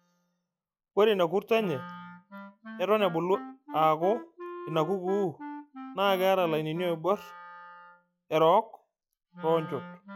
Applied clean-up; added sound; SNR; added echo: classical method log-MMSE.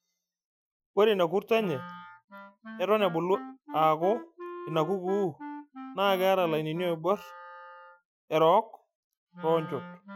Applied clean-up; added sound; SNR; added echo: classical method Wiener filter.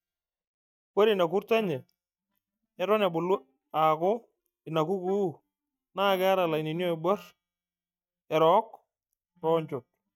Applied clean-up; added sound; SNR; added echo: neural mask model DeepFilterNet 3.